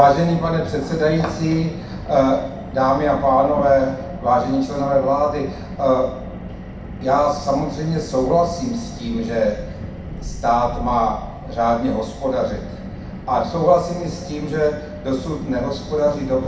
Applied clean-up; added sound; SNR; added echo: none; Car; 11 dB; reverberation time 0.6 s.